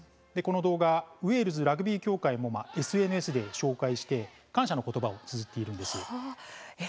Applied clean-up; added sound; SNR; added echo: none; none; none; none.